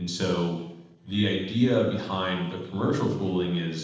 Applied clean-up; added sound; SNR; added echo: neural separator model SepFormer DNS4.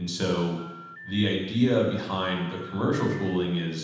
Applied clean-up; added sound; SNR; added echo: none; Telephone; 19 dB; reverberation time 1.1 s.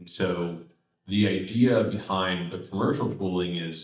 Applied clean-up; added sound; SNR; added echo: neural mask model DeepFilterNet 3.